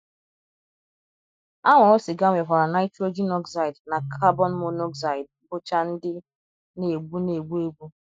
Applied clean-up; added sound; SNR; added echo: classical method Wiener filter.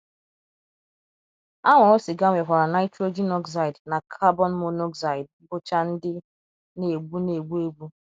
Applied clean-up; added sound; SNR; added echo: none; none; none; none.